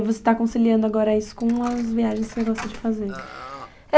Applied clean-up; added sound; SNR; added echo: none; Coin (dropping) + Burping, eructation; 16 dB; none.